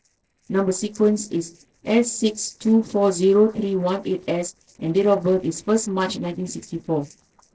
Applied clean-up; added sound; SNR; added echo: neural separator model SepFormer DNS4.